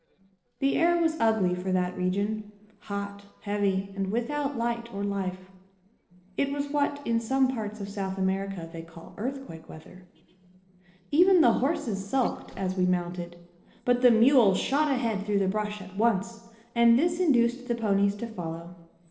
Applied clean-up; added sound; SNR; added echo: neural separator model SepFormer DNS4.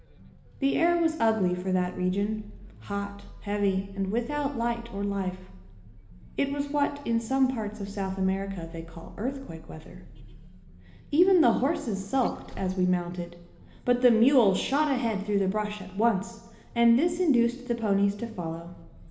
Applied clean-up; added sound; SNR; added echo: none; Vehicle; 18 dB; reverberation time 1.1 s.